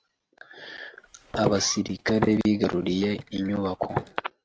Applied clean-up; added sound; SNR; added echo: neural mask model RNNoise.